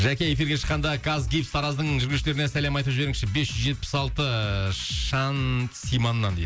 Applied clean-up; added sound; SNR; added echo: none; none; none; none.